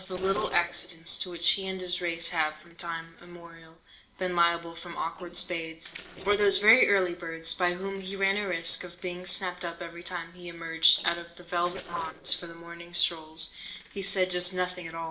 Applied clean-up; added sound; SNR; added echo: neural separator model SepFormer DNS4.